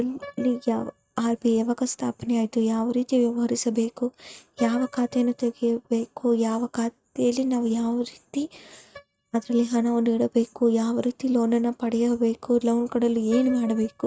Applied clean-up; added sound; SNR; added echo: neural mask model RNNoise.